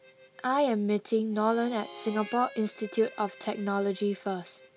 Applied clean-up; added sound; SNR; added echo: none; Harmonica; 19 dB; none.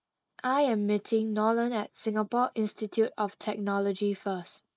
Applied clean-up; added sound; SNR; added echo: neural mask model Resemble Enhance denoiser.